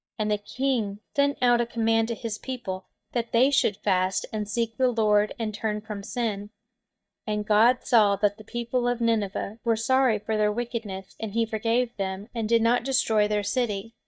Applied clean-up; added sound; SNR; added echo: neural mask model DeepFilterNet 3.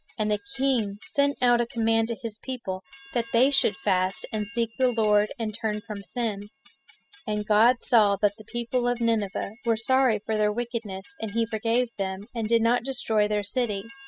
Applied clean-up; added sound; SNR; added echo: classical method spectral subtraction.